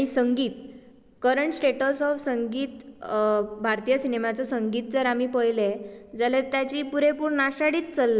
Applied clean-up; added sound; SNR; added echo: none; none; none; none.